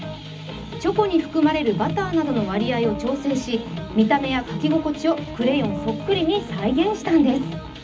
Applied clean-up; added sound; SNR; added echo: none; Guitar; 14 dB; reverberation time 0.4 s.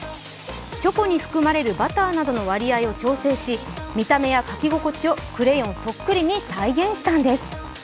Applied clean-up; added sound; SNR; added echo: none; none; none; none.